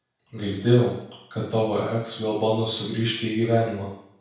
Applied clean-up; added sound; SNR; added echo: none; none; none; reverberation time 0.6 s.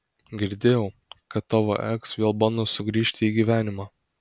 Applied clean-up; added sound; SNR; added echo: none; none; none; none.